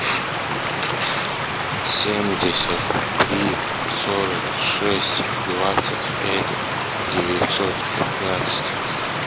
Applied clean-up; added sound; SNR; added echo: none; Stream; 0 dB; none.